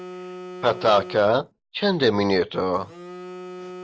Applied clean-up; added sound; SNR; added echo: none; Telephone; 15 dB; none.